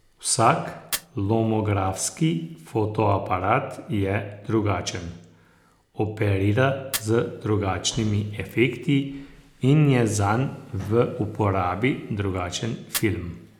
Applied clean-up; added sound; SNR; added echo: none; Fire; 19 dB; none.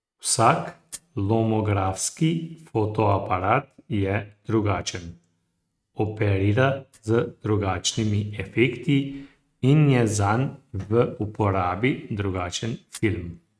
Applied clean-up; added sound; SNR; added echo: neural mask model RNNoise.